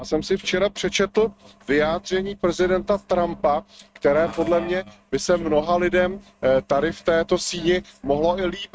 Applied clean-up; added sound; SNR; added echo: neural mask model RNNoise.